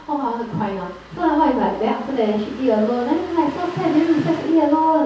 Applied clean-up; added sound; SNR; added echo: none; Engine starting; 20 dB; reverberation time 0.6 s.